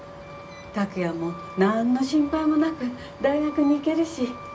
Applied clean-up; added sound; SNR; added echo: none; Truck; 16 dB; reverberation time 0.2 s.